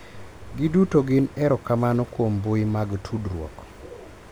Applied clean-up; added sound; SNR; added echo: none; none; none; none.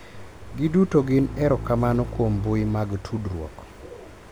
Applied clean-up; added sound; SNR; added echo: none; Bowed string instrument; 10 dB; none.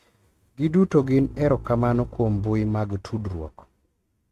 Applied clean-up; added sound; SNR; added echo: neural mask model RNNoise.